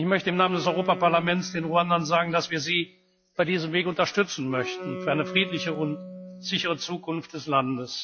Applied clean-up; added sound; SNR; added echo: classical method log-MMSE.